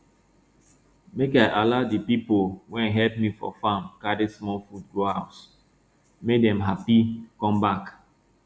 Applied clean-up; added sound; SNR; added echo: none; none; none; none.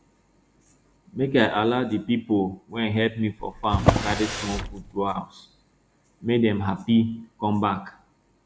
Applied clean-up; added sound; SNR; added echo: none; Drawer open or close; 0 dB; none.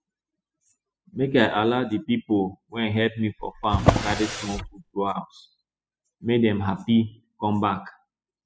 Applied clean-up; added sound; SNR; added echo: classical method spectral subtraction.